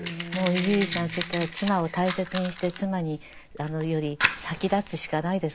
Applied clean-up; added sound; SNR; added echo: none; Fire; 6 dB; none.